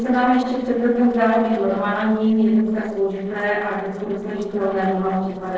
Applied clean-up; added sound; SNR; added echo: neural separator model SepFormer DNS4.